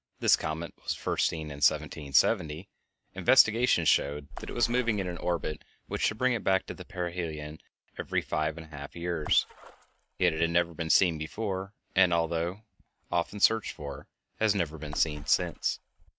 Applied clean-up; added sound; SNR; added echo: neural mask model RNNoise.